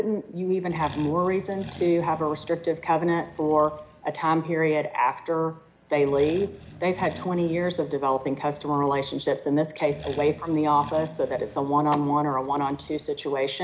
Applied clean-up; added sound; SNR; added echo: none; Accelerating, revving, vroom; 18 dB; none.